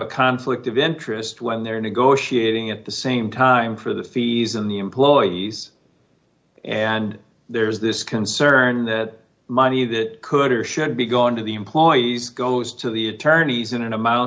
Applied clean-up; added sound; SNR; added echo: none; none; none; none.